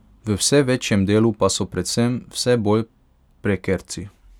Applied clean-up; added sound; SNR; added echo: none; none; none; none.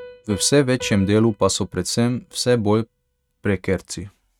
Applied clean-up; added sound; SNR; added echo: neural mask model RNNoise.